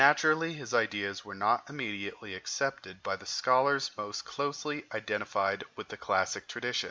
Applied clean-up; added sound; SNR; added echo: none; none; none; none.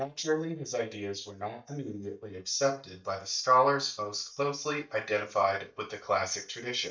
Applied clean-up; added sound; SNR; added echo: neural mask model DeepFilterNet 3.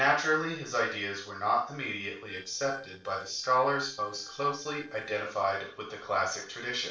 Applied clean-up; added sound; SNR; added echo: neural separator model SepFormer DNS4.